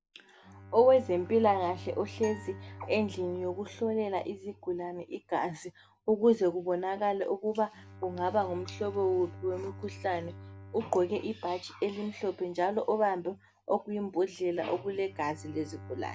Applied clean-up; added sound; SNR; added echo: none; Acoustic guitar + Bowed string instrument; 18 dB; none.